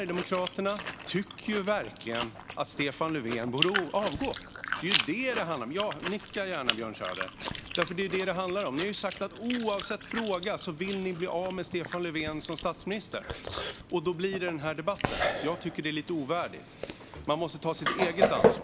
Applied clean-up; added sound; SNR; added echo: none; Chewing, mastication; 2 dB; none.